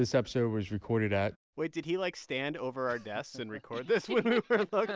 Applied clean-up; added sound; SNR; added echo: none; none; none; none.